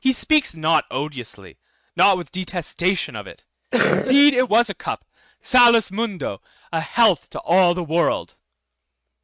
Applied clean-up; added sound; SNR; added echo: neural mask model RNNoise.